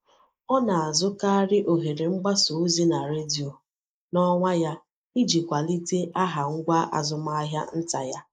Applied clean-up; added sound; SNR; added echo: neural mask model Resemble Enhance denoiser.